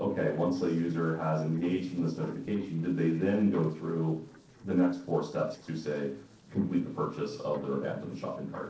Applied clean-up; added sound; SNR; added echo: neural separator model SepFormer DNS4.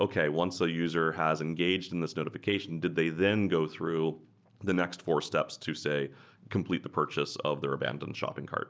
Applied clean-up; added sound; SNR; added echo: none; none; none; none.